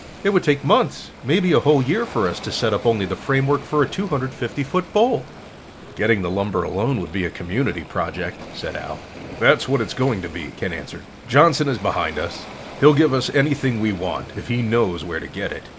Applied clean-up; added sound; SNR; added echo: none; Waves, surf; 17 dB; none.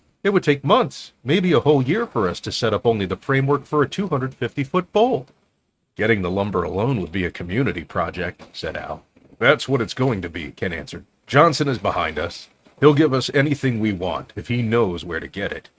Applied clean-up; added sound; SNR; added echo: neural mask model RNNoise.